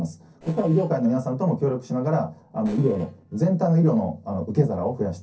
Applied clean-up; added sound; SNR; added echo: neural separator model SepFormer DNS4.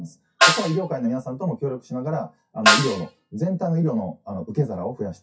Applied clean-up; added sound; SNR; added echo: classical method WPE with log-MMSE.